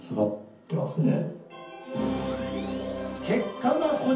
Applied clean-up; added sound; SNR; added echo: none; Rattle (instrument); 19 dB; reverberation time 0.5 s.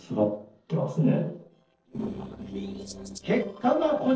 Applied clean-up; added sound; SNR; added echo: neural separator model SepFormer DNS4.